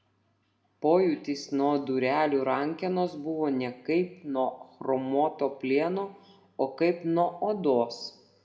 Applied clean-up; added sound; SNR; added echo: none; none; none; reverberation time 0.7 s.